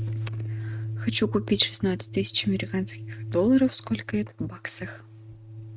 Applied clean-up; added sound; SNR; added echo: neural mask model RNNoise.